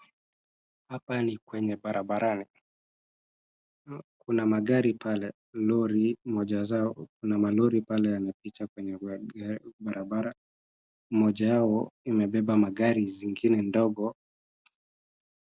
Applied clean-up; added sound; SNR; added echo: none; none; none; none.